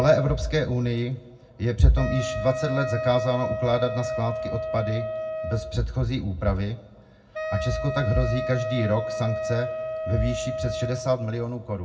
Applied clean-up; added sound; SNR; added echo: none; Wind instrument, woodwind instrument; 7 dB; reverberation time 0.4 s.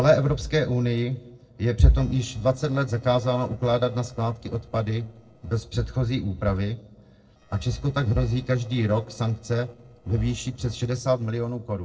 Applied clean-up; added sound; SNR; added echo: neural separator model SepFormer DNS4.